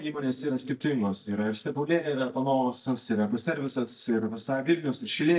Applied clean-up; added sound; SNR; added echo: neural mask model DeepFilterNet 3.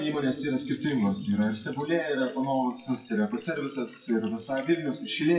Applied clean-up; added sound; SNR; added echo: classical method WPE with log-MMSE.